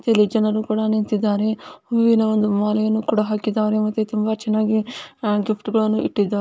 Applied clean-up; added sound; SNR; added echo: none; none; none; none.